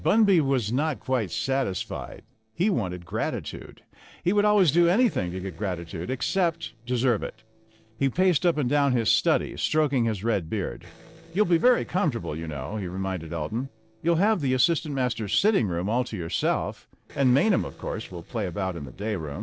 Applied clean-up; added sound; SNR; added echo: neural separator model SepFormer DNS4.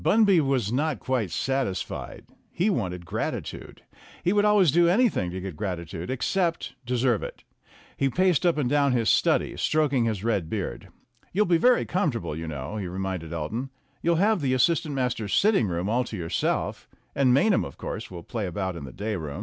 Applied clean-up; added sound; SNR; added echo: none; none; none; none.